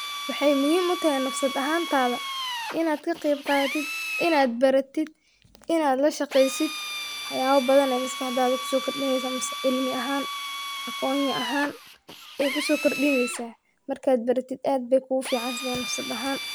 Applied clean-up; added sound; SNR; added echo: none; Drill; 8 dB; none.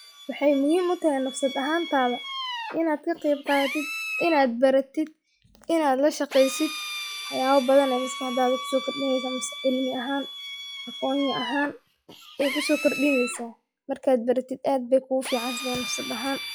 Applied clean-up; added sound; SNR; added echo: classical method log-MMSE.